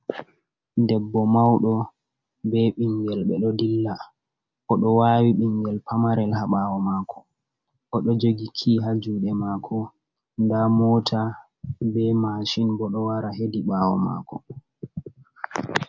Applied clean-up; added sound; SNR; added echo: none; none; none; none.